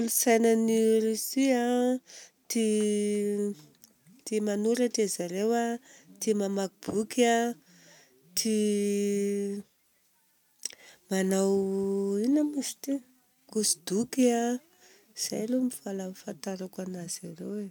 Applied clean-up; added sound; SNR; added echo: none; none; none; none.